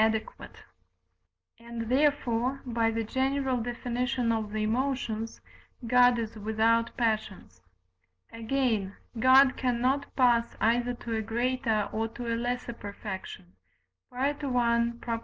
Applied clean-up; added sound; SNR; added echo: none; none; none; none.